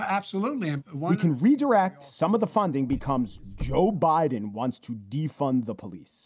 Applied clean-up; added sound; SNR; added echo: none; Car; 10 dB; none.